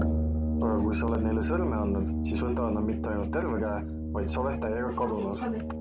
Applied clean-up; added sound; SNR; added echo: none; Brass instrument; -2 dB; none.